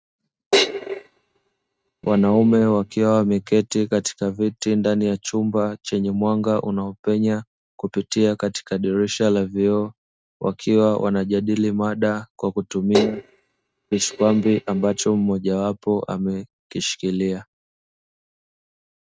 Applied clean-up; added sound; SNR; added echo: neural mask model RNNoise.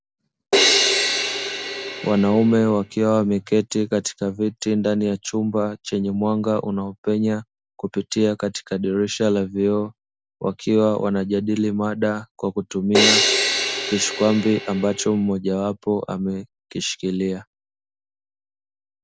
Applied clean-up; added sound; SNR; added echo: none; Crash cymbal; -1 dB; none.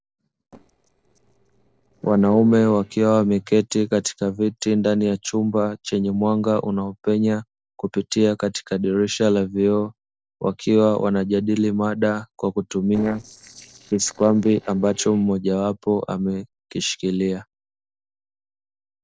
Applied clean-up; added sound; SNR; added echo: neural separator model SepFormer DNS4.